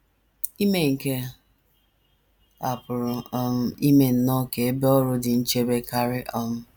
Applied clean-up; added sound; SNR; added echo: none; none; none; none.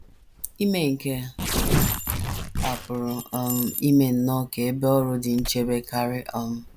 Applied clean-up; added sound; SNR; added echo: none; Tearing + Keys jangling; 5 dB; none.